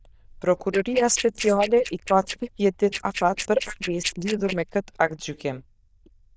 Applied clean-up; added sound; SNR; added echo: neural diffusion model UNIVERSE++.